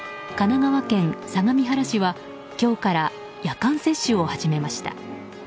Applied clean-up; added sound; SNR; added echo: none; Bell; 20 dB; none.